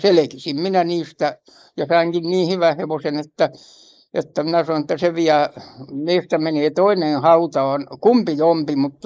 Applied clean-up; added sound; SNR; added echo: neural mask model Resemble Enhance denoiser.